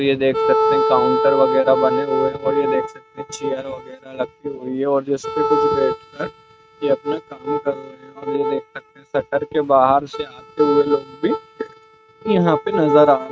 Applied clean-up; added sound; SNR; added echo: neural mask model RNNoise.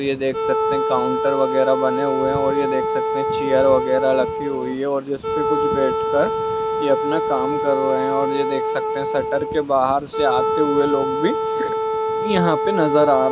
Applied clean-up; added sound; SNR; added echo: none; Wind instrument, woodwind instrument; 1 dB; none.